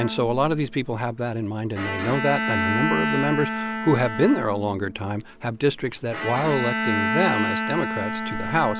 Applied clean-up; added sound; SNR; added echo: none; Bowed string instrument; 3 dB; none.